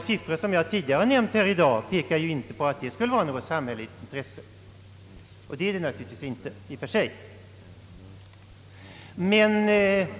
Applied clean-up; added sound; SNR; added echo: none; none; none; none.